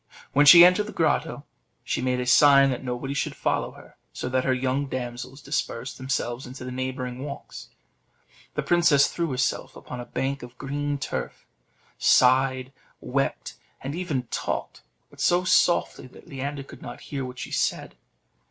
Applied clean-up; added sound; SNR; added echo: none; none; none; none.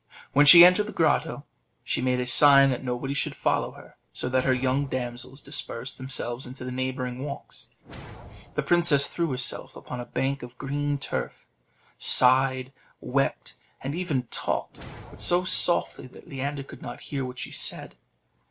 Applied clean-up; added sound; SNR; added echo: none; Whoosh, swoosh, swish; 20 dB; none.